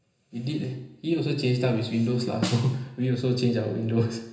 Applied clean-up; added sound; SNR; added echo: none; Snare drum; 10 dB; reverberation time 0.9 s.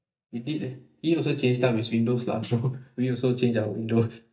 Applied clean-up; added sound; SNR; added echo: neural mask model DeepFilterNet 3.